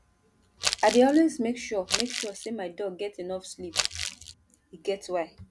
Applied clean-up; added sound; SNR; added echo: none; Crumpling, crinkling; 3 dB; none.